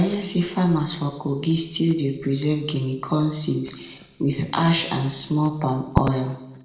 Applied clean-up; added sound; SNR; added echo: neural separator model SepFormer DNS4.